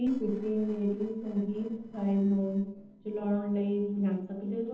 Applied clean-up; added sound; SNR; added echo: neural separator model SepFormer DNS4.